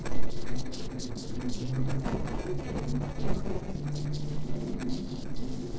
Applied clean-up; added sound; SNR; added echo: neural separator model SepFormer DNS4.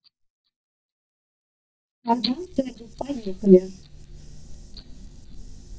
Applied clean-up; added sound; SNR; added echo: neural mask model DeepFilterNet 3.